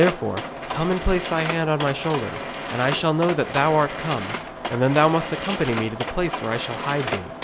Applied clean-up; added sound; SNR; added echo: none; Mechanisms; 7 dB; none.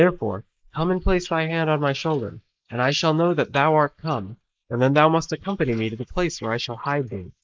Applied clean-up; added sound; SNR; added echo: neural mask model Resemble Enhance denoiser.